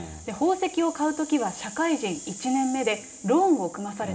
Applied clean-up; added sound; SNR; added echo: none; Rattle (instrument); 16 dB; reverberation time 0.8 s.